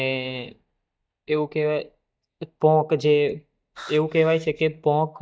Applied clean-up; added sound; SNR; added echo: neural mask model DeepFilterNet 3.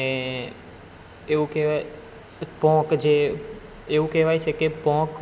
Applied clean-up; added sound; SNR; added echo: none; none; none; none.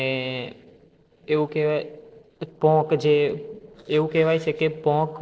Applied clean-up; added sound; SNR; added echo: neural separator model SepFormer DNS4.